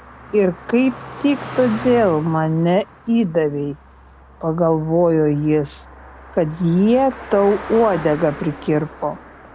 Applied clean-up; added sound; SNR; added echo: none; Car passing by; 16 dB; none.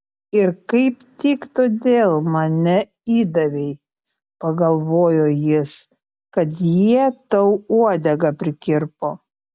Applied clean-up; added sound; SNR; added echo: none; none; none; none.